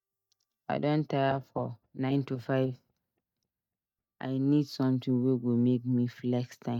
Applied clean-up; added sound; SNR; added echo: neural mask model DeepFilterNet 3.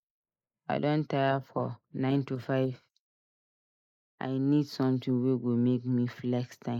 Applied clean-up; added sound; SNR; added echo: neural mask model Resemble Enhance denoiser.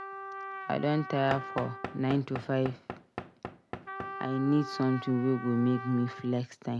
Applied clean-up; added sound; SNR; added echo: none; Trumpet + Knock / Wood; 10 dB; none.